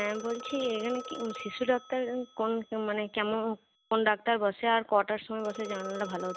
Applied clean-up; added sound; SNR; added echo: none; Telephone; 15 dB; none.